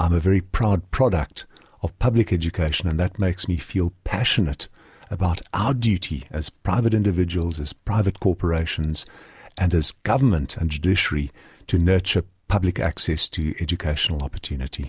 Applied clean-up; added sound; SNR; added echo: none; none; none; none.